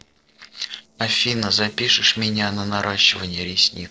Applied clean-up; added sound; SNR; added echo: neural separator model SepFormer DNS4.